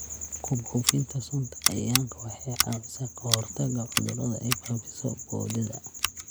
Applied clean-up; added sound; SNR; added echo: none; Scissors; 2 dB; none.